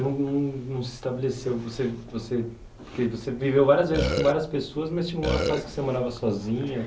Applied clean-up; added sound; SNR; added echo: none; Burping, eructation; -1 dB; none.